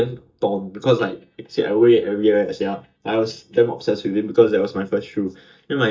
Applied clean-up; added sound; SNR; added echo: neural mask model DeepFilterNet 3.